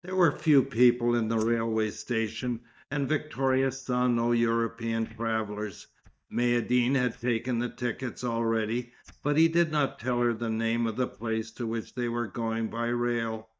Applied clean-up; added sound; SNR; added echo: neural mask model DeepFilterNet 3.